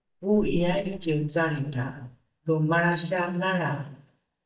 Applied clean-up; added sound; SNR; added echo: neural mask model DeepFilterNet 3.